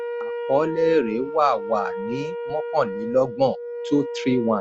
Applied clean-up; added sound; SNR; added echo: none; Wind instrument, woodwind instrument; 7 dB; none.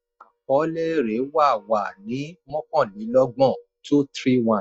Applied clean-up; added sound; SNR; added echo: neural mask model DeepFilterNet 3.